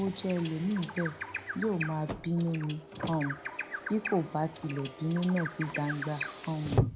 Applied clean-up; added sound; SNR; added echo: none; Bird + Car; 5 dB; none.